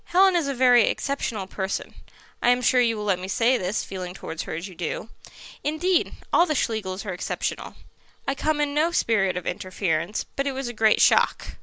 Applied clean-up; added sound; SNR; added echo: none; none; none; none.